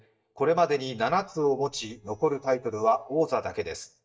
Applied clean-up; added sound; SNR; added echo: neural mask model DeepFilterNet 3.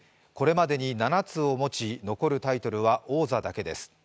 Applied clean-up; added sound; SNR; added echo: none; none; none; none.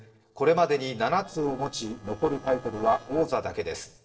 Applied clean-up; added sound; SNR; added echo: neural separator model SepFormer DNS4.